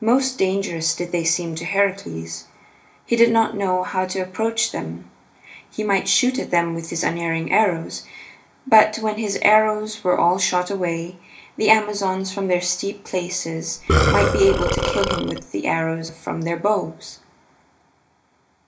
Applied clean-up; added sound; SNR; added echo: none; Burping, eructation; -2 dB; reverberation time 0.4 s.